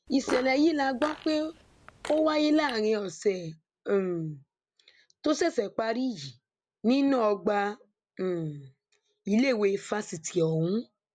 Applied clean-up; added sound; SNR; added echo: none; Fart; 14 dB; none.